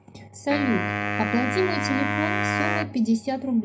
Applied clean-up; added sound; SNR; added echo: none; Wind instrument, woodwind instrument; 1 dB; reverberation time 0.4 s.